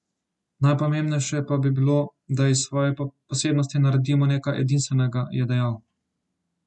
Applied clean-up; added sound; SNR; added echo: none; none; none; none.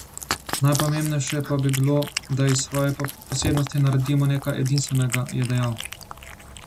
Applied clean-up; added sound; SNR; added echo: none; Cat; 10 dB; none.